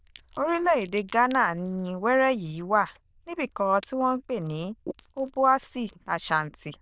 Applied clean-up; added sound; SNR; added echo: neural diffusion model UNIVERSE++.